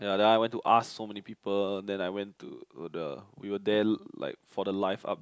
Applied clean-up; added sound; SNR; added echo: none; none; none; none.